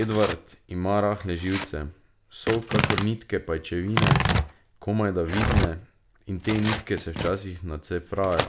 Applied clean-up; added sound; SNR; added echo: none; Tearing; 2 dB; none.